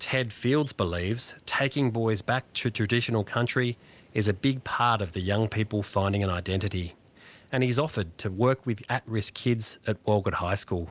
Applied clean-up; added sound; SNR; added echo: none; none; none; none.